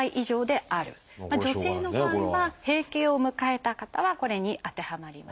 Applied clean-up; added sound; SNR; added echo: none; none; none; none.